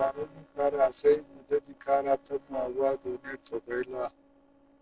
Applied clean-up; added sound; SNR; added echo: neural separator model SepFormer DNS4.